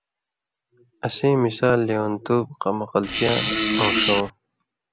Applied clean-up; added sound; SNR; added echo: none; Fart; -2 dB; none.